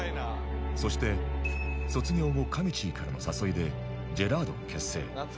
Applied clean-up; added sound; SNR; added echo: none; Growling; 18 dB; none.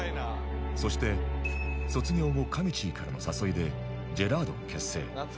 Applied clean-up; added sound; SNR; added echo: none; none; none; none.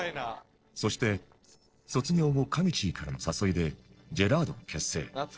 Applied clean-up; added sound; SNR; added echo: neural separator model SepFormer DNS4.